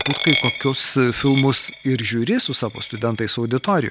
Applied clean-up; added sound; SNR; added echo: none; Coin (dropping); 6 dB; none.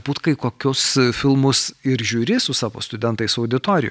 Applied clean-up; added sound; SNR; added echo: none; none; none; none.